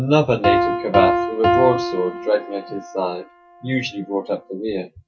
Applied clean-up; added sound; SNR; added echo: none; Piano; 1 dB; none.